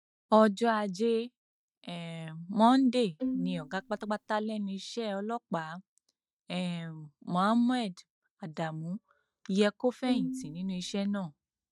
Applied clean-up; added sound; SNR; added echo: neural mask model DeepFilterNet 3.